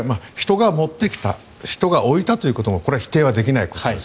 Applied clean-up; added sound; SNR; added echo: none; none; none; none.